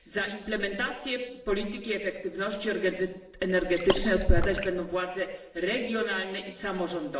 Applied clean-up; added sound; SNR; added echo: none; Water / Splash, splatter; 8 dB; reverberation time 0.9 s.